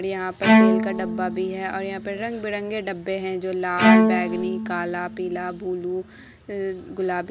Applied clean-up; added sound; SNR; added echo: none; Bowed string instrument; -4 dB; none.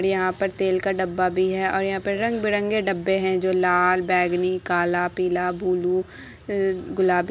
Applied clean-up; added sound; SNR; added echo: none; none; none; none.